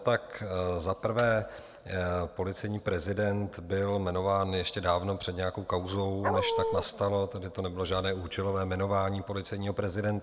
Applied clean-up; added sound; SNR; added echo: none; Dog; -2 dB; none.